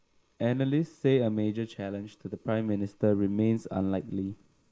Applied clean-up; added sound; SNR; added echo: neural mask model Resemble Enhance denoiser.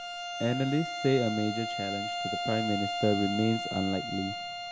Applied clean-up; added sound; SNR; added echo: none; Bowed string instrument; 4 dB; none.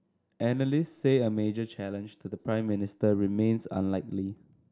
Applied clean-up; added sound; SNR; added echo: none; none; none; none.